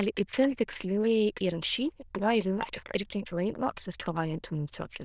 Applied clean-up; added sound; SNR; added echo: neural diffusion model UNIVERSE++.